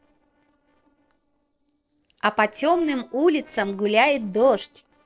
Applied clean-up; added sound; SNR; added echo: neural separator model SepFormer DNS4.